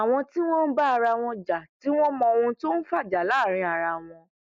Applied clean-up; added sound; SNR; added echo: none; none; none; none.